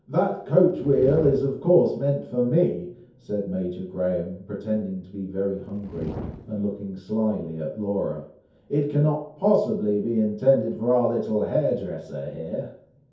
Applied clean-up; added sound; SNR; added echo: none; Fire; 15 dB; reverberation time 0.6 s.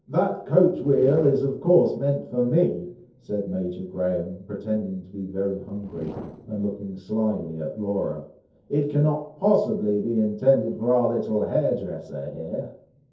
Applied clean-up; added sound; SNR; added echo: neural separator model SepFormer DNS4.